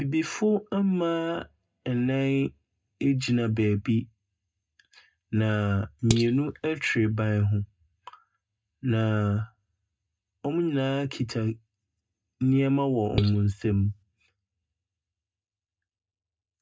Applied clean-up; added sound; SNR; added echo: neural mask model DeepFilterNet 3.